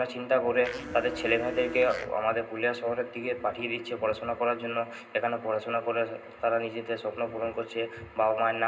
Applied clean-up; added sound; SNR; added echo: none; Domestic sounds, home sounds; 10 dB; reverberation time 0.2 s.